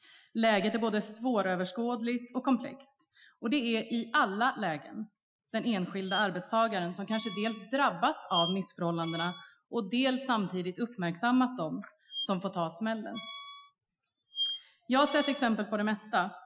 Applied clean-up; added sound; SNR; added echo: classical method Wiener filter.